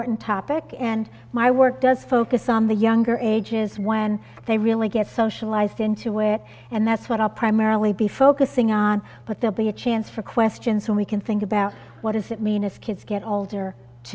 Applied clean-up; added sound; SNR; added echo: none; none; none; none.